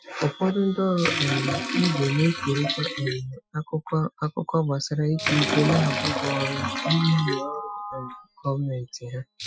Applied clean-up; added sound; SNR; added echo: classical method Wiener filter.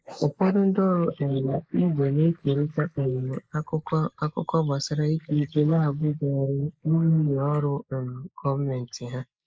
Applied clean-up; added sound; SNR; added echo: neural mask model Resemble Enhance denoiser.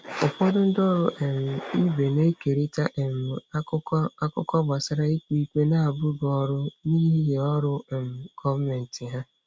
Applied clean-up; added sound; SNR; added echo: none; none; none; none.